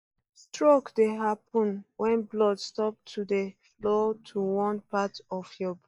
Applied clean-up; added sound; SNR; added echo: neural mask model DeepFilterNet 3.